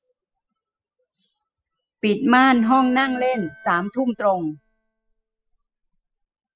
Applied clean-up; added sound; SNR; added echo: classical method spectral subtraction.